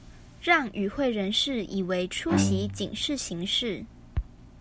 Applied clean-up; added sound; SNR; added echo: none; Bowed string instrument; 2 dB; none.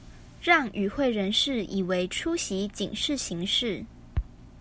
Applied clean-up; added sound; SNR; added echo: none; none; none; none.